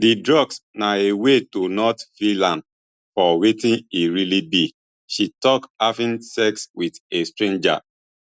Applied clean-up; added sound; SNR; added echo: none; none; none; none.